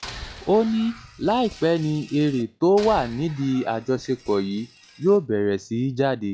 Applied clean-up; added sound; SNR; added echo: classical method log-MMSE.